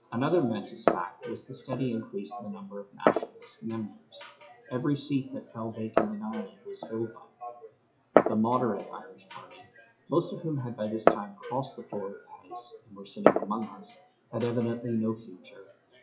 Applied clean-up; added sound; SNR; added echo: classical method WPE with log-MMSE.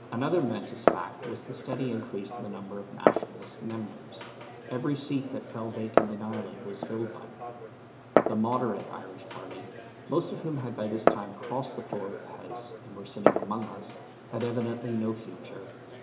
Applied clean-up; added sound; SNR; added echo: none; Glass; -1 dB; reverberation time 0.8 s.